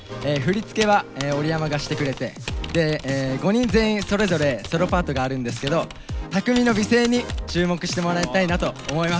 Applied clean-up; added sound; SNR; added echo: none; Typing; 15 dB; none.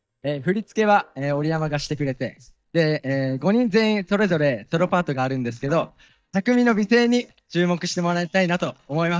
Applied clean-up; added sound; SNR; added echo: neural mask model DeepFilterNet 3.